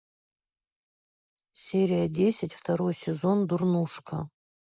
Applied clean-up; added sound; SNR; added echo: neural mask model Resemble Enhance denoiser.